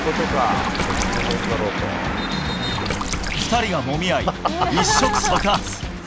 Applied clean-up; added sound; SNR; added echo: none; Water / Splash, splatter; 7 dB; none.